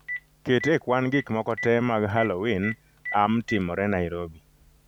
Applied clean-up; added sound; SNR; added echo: none; Telephone; 13 dB; none.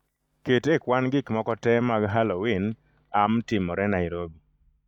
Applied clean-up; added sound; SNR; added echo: neural mask model DeepFilterNet 3.